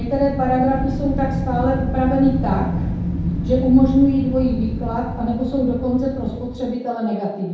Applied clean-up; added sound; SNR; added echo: none; Wind; 4 dB; reverberation time 0.8 s.